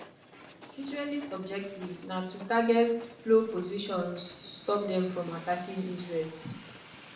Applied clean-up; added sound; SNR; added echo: none; Hiss; 18 dB; reverberation time 0.6 s.